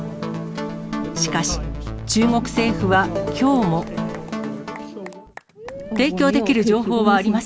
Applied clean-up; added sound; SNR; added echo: none; Applause / Cheering / Clapping; 20 dB; none.